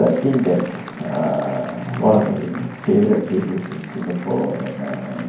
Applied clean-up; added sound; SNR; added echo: none; Applause; 18 dB; reverberation time 0.9 s.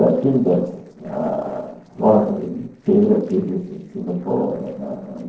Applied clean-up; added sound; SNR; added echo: neural separator model SepFormer DNS4.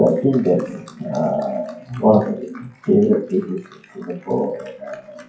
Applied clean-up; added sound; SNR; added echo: classical method WPE with log-MMSE.